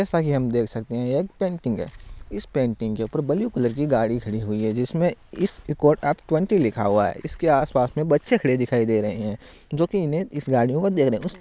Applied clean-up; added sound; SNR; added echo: none; none; none; none.